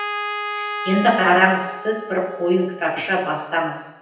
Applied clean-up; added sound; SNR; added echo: none; Trumpet; 9 dB; reverberation time 0.9 s.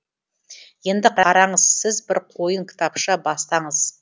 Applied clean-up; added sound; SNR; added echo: none; none; none; none.